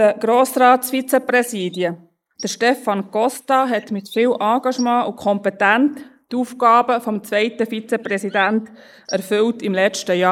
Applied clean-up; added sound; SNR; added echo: neural mask model Resemble Enhance denoiser.